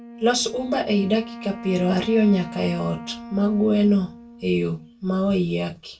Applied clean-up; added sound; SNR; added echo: none; Wind instrument, woodwind instrument; 16 dB; reverberation time 0.2 s.